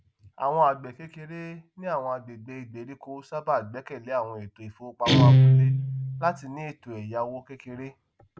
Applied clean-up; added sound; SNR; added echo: none; Guitar; -5 dB; none.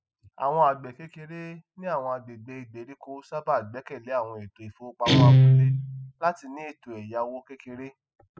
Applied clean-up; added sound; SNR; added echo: classical method spectral subtraction.